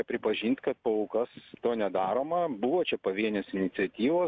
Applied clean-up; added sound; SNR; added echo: none; none; none; none.